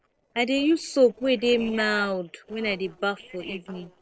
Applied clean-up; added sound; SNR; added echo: neural separator model SepFormer DNS4.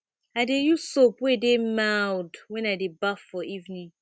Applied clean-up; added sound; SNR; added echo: none; none; none; none.